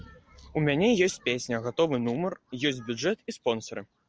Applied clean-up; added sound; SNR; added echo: none; none; none; none.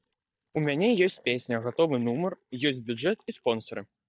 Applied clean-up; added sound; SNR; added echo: neural mask model DeepFilterNet 3.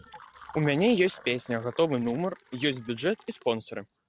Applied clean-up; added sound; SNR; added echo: neural mask model RNNoise.